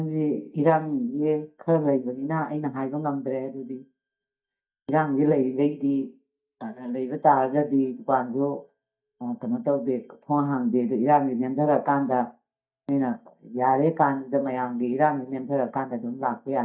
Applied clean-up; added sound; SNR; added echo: neural mask model DeepFilterNet 3.